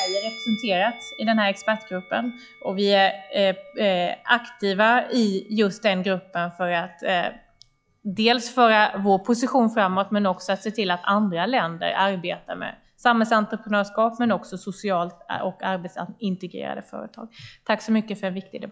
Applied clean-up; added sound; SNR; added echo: classical method log-MMSE.